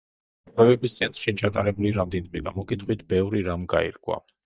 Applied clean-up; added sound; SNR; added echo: neural mask model DeepFilterNet 3.